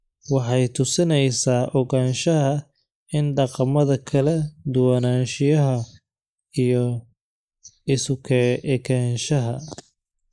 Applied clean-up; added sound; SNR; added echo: neural mask model Resemble Enhance denoiser.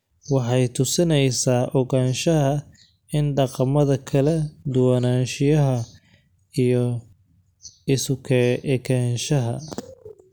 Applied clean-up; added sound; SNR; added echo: none; none; none; none.